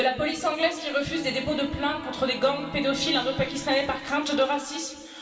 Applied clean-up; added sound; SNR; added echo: none; Bowed string instrument; 16 dB; reverberation time 2.5 s.